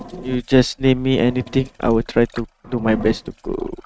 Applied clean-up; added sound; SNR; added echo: neural mask model RNNoise.